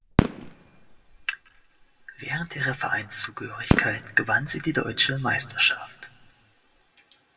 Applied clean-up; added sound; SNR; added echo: none; Fireworks; 4 dB; reverberation time 1.0 s.